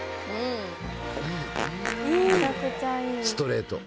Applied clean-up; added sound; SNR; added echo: none; Fart; 6 dB; none.